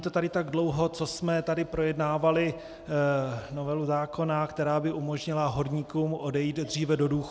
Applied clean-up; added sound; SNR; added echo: none; none; none; none.